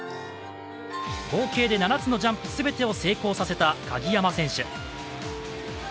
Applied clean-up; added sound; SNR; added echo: none; none; none; none.